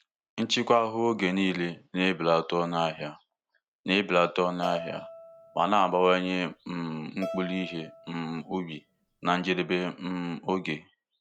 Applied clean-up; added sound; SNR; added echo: none; Bowed string instrument; 14 dB; none.